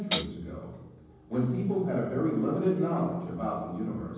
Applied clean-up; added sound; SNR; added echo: none; Hi-hat; -5 dB; reverberation time 1.1 s.